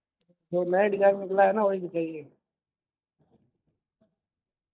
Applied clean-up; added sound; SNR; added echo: neural mask model DeepFilterNet 3.